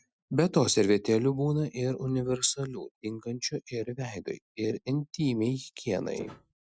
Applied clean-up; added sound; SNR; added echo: classical method Wiener filter.